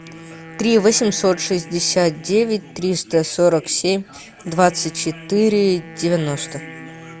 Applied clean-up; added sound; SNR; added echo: none; Wind instrument, woodwind instrument; 19 dB; none.